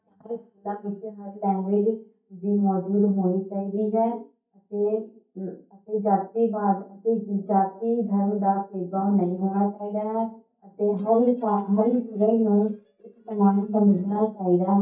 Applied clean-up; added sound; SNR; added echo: neural mask model DeepFilterNet 3.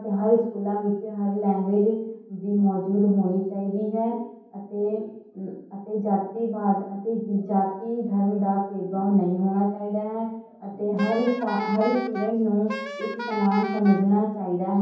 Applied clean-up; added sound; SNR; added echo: none; Wind instrument, woodwind instrument; 8 dB; reverberation time 0.9 s.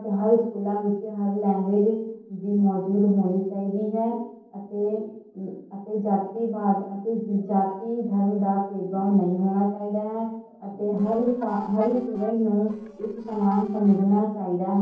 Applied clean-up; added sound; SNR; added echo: neural separator model SepFormer DNS4.